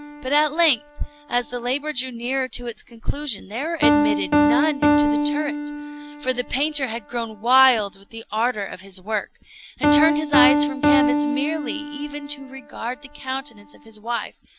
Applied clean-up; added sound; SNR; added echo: none; Piano; 0 dB; none.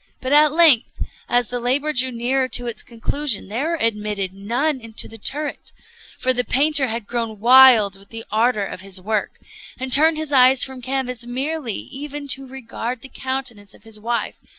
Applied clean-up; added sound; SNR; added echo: none; none; none; none.